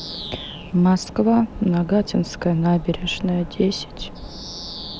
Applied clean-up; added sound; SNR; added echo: none; Bird vocalization, bird call, bird song; 16 dB; none.